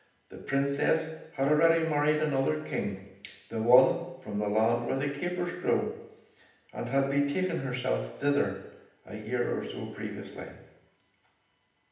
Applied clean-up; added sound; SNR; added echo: none; none; none; reverberation time 0.9 s.